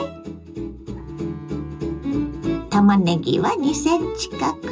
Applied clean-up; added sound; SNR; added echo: none; Bowed string instrument; 18 dB; reverberation time 0.2 s.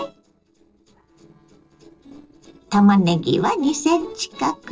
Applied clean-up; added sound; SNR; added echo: neural separator model SepFormer DNS4.